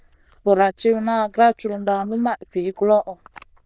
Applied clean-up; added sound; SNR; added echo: neural diffusion model UNIVERSE++.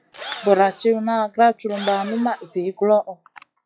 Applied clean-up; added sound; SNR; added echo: classical method log-MMSE.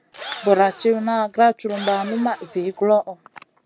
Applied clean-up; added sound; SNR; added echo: none; Engine / Drill; 15 dB; none.